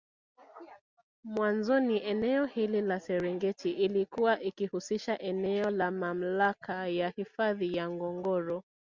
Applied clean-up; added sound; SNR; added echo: none; none; none; none.